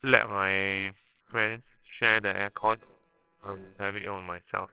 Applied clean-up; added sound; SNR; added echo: neural separator model SepFormer WHAMR!.